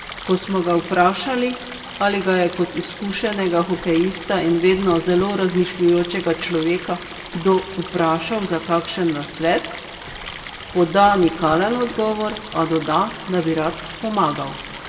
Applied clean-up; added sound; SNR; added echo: none; Stream; 14 dB; reverberation time 1.1 s.